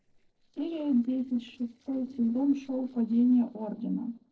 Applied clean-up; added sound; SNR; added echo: neural separator model SepFormer DNS4.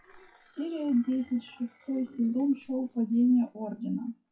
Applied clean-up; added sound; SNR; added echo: classical method WPE with log-MMSE.